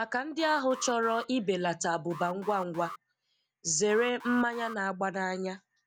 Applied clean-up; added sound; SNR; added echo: none; Alarm; 15 dB; none.